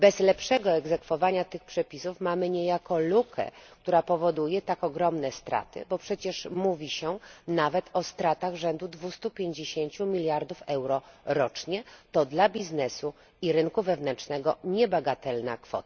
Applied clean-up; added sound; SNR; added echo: none; none; none; none.